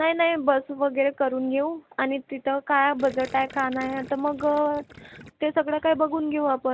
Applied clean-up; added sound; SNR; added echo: none; Gurgling; 19 dB; none.